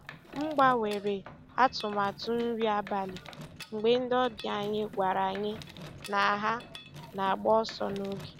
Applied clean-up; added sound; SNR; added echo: none; Mechanisms; 16 dB; none.